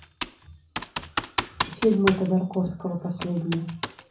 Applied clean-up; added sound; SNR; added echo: none; Computer keyboard; 7 dB; reverberation time 0.5 s.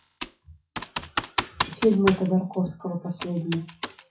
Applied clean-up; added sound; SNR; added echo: classical method WPE with log-MMSE.